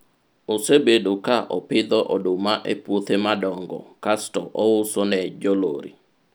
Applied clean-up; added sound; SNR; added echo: none; none; none; none.